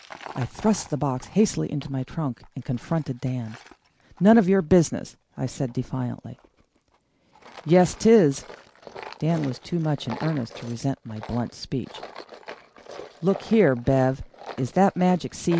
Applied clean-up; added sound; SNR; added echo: none; Tools; 19 dB; none.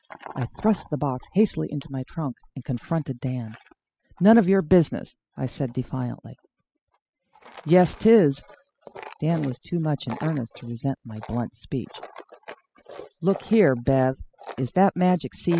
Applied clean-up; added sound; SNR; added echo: classical method spectral subtraction.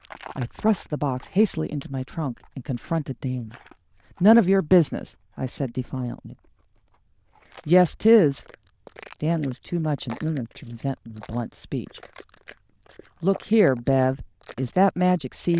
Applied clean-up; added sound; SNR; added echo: neural diffusion model UNIVERSE++.